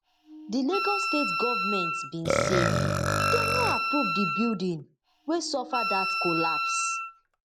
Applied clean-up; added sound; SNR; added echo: none; Burping, eructation + Wind instrument, woodwind instrument; -3 dB; none.